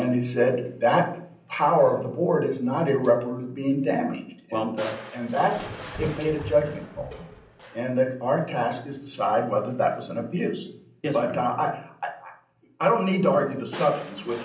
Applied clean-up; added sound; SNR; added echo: none; Crushing; 18 dB; reverberation time 0.6 s.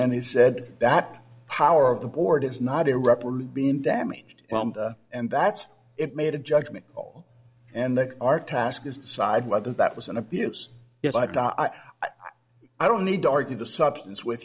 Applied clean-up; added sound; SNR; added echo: none; none; none; none.